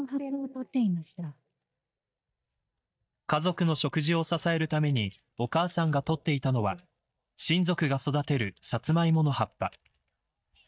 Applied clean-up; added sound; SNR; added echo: neural mask model DeepFilterNet 3.